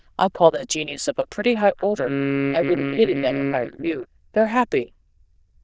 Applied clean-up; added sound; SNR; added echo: neural diffusion model UNIVERSE++.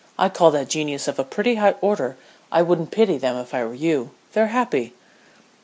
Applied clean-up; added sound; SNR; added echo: none; none; none; none.